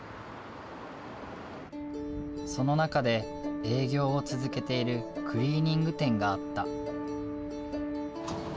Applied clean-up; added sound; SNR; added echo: none; none; none; none.